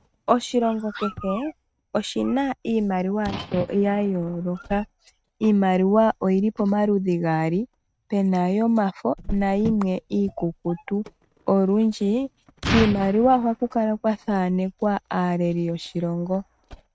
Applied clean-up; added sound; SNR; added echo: neural mask model RNNoise.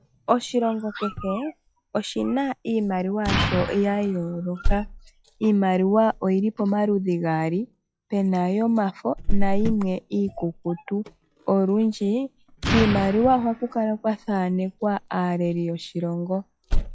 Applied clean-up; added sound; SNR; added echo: classical method log-MMSE.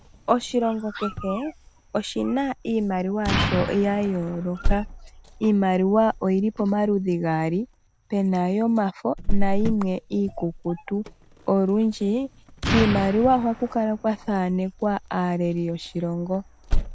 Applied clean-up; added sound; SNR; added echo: none; Cricket + Explosion; 5 dB; none.